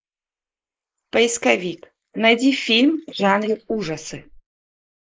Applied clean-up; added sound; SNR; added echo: neural mask model Resemble Enhance denoiser.